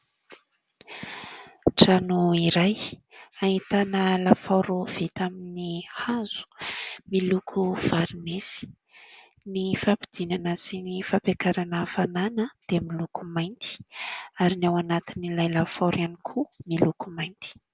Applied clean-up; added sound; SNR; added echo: none; none; none; none.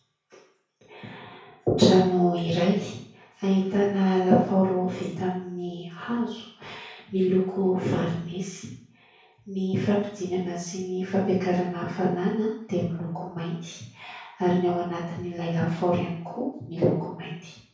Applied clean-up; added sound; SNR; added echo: none; none; none; reverberation time 0.6 s.